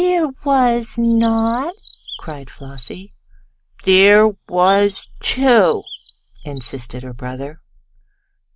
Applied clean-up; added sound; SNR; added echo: neural mask model Resemble Enhance denoiser.